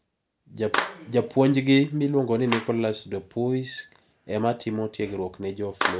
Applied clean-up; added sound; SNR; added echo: none; Clapping; 10 dB; none.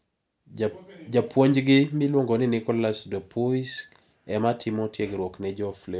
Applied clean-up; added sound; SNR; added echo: none; none; none; none.